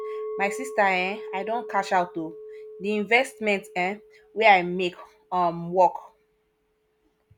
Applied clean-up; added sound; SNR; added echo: none; Chink, clink; 14 dB; none.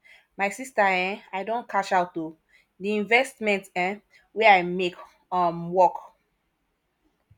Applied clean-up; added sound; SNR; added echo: none; none; none; none.